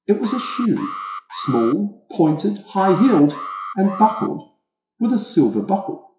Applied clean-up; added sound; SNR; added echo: classical method WPE with log-MMSE.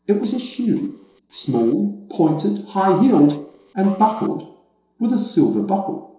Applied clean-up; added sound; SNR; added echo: neural separator model SepFormer DNS4.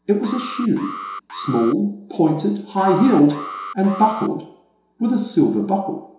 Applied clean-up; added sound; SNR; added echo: none; Alarm; 12 dB; reverberation time 0.7 s.